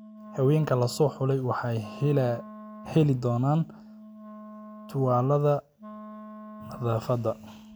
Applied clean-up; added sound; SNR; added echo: none; Wind instrument, woodwind instrument; 17 dB; none.